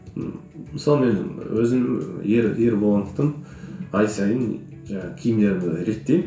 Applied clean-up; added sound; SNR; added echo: none; none; none; reverberation time 0.3 s.